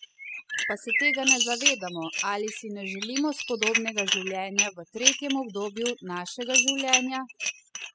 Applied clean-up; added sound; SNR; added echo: classical method spectral subtraction.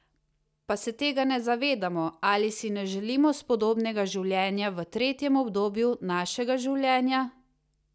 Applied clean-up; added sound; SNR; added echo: none; none; none; none.